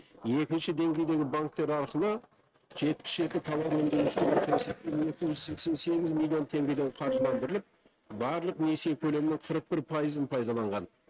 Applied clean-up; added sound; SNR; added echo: neural mask model RNNoise.